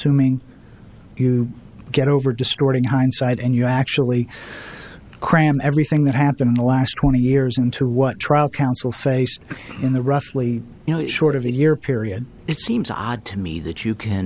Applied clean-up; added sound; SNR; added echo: none; none; none; none.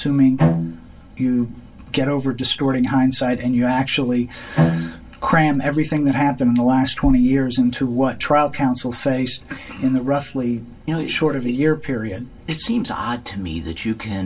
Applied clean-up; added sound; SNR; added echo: none; Bowed string instrument; 2 dB; reverberation time 0.2 s.